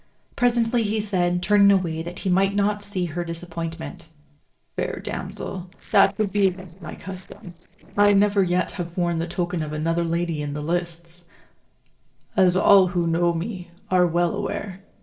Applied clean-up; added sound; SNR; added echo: neural separator model SepFormer DNS4.